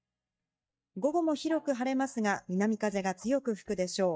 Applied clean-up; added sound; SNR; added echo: neural mask model DeepFilterNet 3.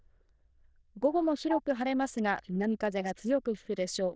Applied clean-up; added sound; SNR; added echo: neural diffusion model UNIVERSE++.